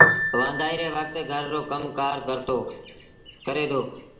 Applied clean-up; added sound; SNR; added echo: none; Piano; -1 dB; reverberation time 0.9 s.